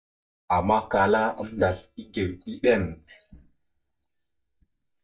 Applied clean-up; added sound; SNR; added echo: neural mask model DeepFilterNet 3.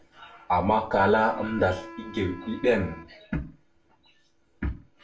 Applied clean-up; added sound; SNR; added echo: none; Wind instrument, woodwind instrument; 18 dB; reverberation time 0.3 s.